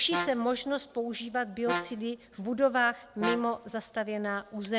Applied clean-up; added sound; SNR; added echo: none; Brass instrument; 9 dB; none.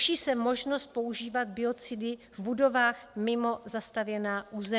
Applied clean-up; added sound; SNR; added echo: none; none; none; none.